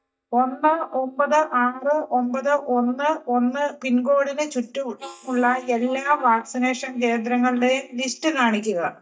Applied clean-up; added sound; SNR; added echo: neural mask model DeepFilterNet 3.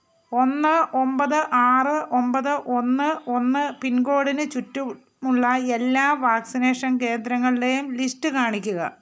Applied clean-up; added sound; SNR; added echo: none; none; none; none.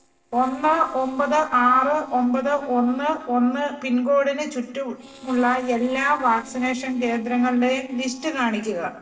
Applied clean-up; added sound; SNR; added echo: neural separator model SepFormer DNS4.